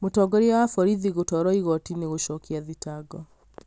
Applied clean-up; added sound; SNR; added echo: none; none; none; none.